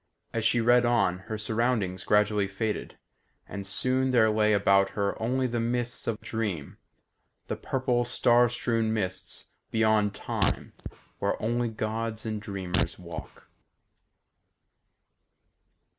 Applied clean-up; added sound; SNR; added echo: none; Fart; 6 dB; none.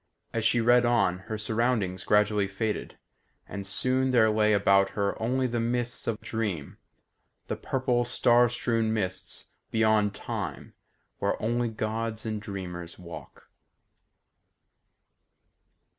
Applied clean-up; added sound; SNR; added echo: none; none; none; none.